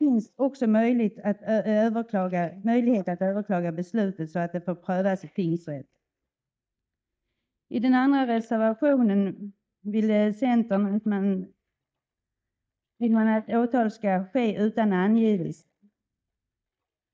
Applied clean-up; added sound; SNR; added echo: neural mask model DeepFilterNet 3.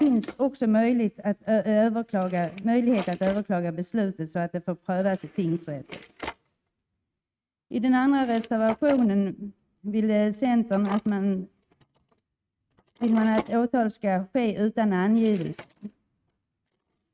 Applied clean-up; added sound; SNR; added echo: neural mask model RNNoise.